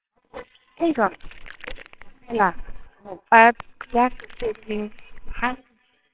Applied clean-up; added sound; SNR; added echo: neural separator model SepFormer WHAMR!.